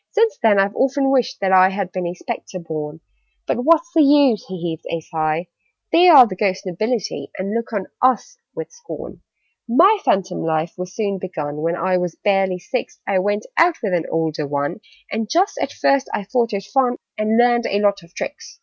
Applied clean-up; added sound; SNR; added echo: none; none; none; none.